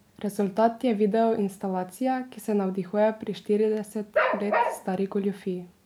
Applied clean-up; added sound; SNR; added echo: none; Bark; 0 dB; none.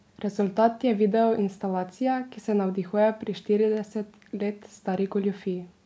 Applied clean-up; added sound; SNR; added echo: none; none; none; none.